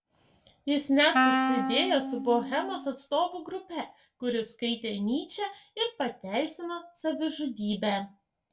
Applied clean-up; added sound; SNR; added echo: none; Wind instrument, woodwind instrument; 0 dB; reverberation time 0.2 s.